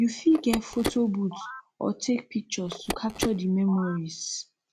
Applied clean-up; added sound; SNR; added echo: none; Telephone; 11 dB; none.